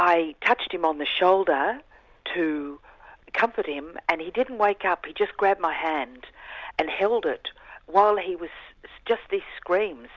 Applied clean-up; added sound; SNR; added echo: none; none; none; none.